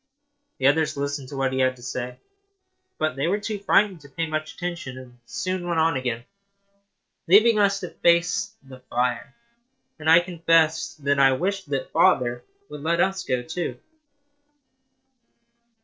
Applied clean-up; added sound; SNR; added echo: neural separator model SepFormer DNS4.